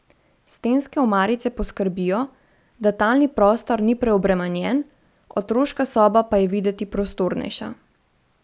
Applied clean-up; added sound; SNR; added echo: none; none; none; none.